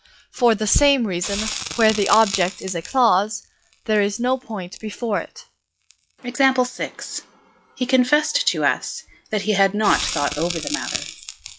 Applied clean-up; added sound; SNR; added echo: classical method log-MMSE.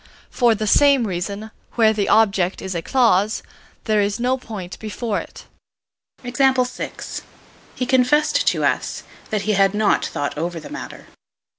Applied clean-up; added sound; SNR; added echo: none; none; none; none.